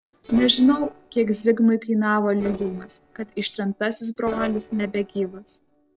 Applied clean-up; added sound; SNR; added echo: neural separator model SepFormer DNS4.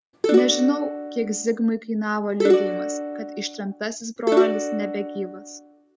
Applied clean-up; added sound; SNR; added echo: none; Plucked string instrument; -1 dB; none.